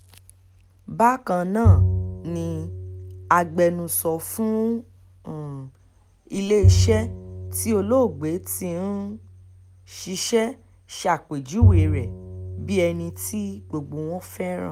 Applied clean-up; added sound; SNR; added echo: none; Bowed string instrument; 0 dB; none.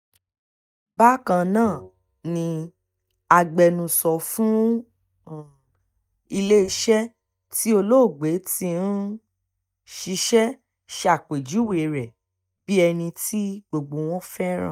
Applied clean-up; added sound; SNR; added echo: neural mask model DeepFilterNet 3.